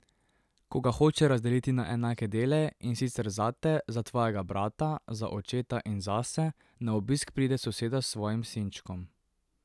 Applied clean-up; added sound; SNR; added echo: none; none; none; none.